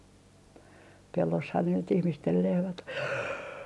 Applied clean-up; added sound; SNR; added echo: none; none; none; none.